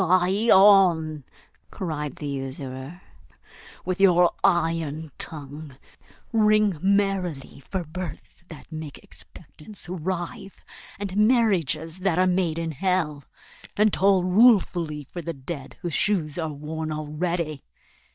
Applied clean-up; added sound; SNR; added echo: neural mask model DeepFilterNet 3.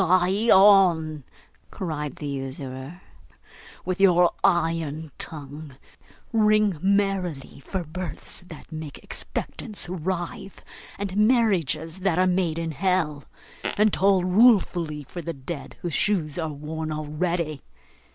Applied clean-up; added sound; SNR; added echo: none; Fart; 11 dB; none.